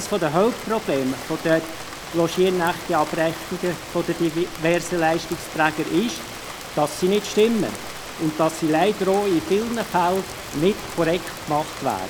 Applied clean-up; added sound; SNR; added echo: none; Rain; 12 dB; none.